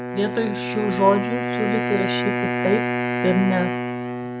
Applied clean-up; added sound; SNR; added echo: none; Wind instrument, woodwind instrument; 1 dB; none.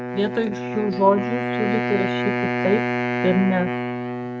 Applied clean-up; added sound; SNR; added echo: neural mask model RNNoise.